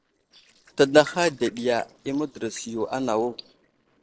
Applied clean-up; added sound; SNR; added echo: neural separator model SepFormer DNS4.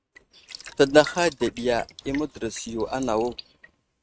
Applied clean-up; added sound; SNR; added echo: neural mask model RNNoise.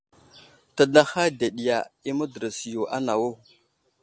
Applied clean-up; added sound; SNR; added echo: none; none; none; none.